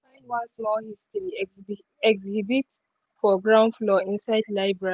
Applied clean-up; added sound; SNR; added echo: none; none; none; none.